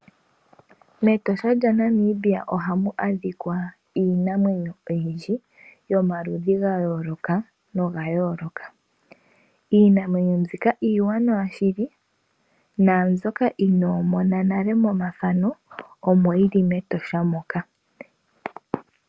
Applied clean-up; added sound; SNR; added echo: none; none; none; none.